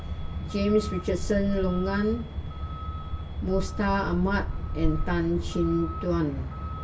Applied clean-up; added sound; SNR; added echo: none; Truck; 3 dB; reverberation time 0.2 s.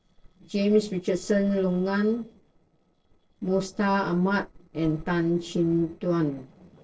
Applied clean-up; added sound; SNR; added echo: neural separator model SepFormer DNS4.